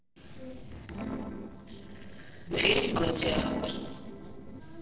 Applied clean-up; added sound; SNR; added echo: neural separator model SepFormer DNS4.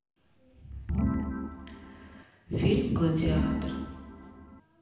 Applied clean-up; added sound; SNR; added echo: none; Organ; 1 dB; reverberation time 0.9 s.